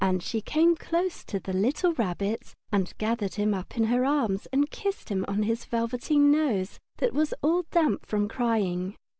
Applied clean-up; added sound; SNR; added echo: none; none; none; none.